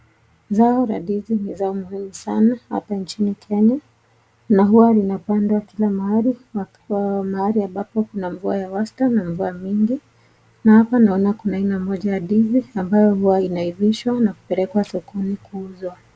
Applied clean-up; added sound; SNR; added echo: none; none; none; none.